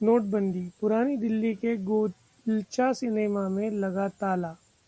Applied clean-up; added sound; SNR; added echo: none; none; none; none.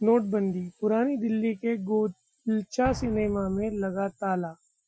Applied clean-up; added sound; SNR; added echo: classical method Wiener filter.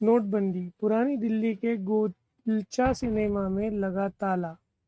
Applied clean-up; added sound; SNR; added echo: neural mask model RNNoise.